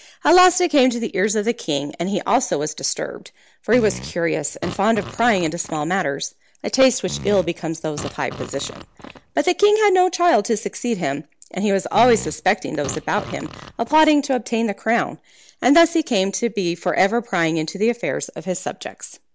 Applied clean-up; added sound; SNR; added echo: none; Fart; 15 dB; none.